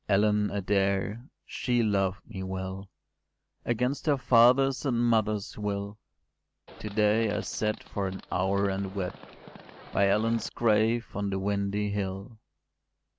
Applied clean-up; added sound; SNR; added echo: none; Livestock, farm animals, working animals; 19 dB; none.